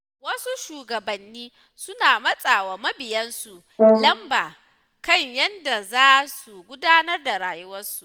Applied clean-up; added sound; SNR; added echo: none; Brass instrument; -2 dB; none.